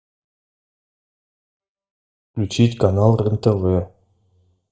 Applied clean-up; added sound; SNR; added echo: neural mask model DeepFilterNet 3.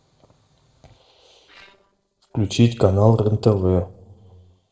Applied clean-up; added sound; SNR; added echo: neural separator model SepFormer DNS4.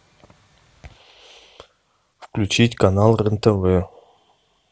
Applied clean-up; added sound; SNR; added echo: none; none; none; none.